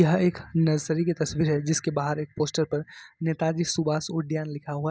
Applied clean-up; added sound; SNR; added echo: none; none; none; none.